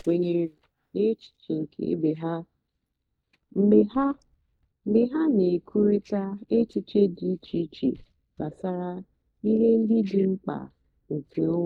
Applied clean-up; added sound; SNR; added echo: neural mask model DeepFilterNet 3.